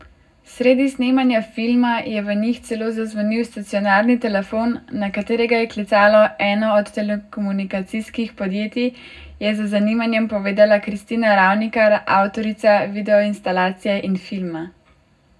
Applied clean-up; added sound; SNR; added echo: none; none; none; reverberation time 0.3 s.